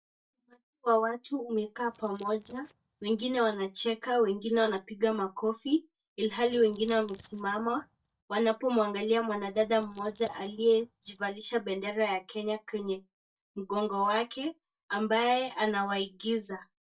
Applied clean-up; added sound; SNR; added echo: neural mask model DeepFilterNet 3.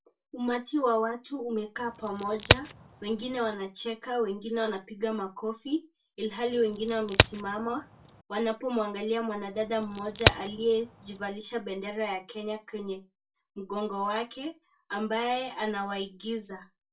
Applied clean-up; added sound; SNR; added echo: none; Crack; -1 dB; reverberation time 0.2 s.